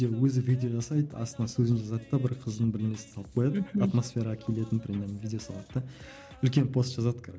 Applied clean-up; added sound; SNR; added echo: none; none; none; none.